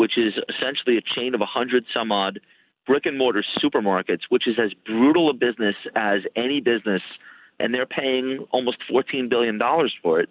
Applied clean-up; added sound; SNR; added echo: none; none; none; none.